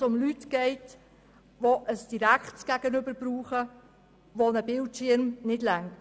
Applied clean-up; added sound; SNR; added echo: none; none; none; none.